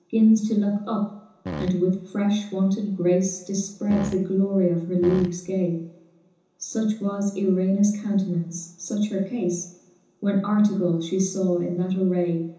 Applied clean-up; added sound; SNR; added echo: none; Fart; 10 dB; reverberation time 0.7 s.